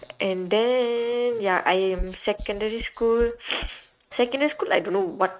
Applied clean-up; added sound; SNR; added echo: neural mask model RNNoise.